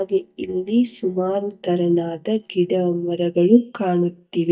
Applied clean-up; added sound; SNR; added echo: neural mask model DeepFilterNet 3.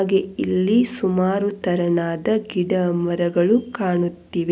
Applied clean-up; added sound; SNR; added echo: none; none; none; none.